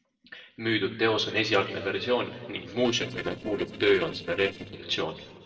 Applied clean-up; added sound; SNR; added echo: neural separator model SepFormer DNS4.